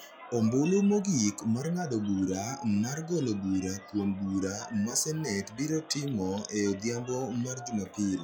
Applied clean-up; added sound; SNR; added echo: classical method log-MMSE.